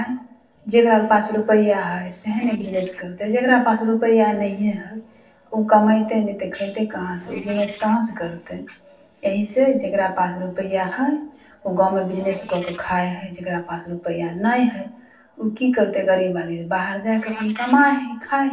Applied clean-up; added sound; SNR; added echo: neural separator model SepFormer DNS4.